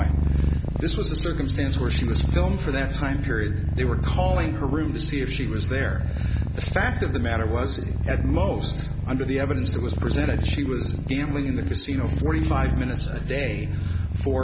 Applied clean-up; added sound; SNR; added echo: none; Purr; -4 dB; none.